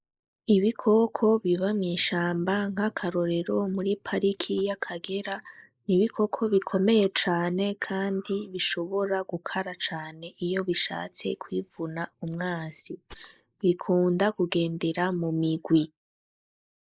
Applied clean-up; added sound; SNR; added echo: neural mask model Resemble Enhance denoiser.